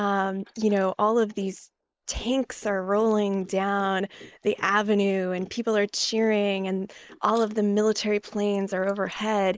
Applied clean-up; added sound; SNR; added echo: neural mask model Resemble Enhance denoiser.